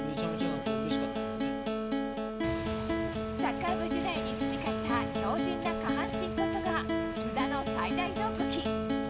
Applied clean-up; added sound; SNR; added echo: none; Acoustic guitar; -5 dB; none.